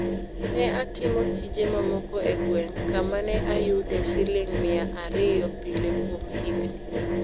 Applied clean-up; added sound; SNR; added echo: none; Engine; -1 dB; none.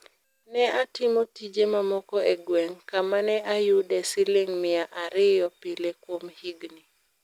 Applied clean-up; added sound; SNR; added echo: none; none; none; none.